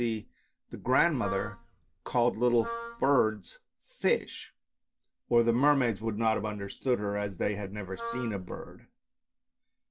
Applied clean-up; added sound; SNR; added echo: none; Wind instrument, woodwind instrument; 11 dB; none.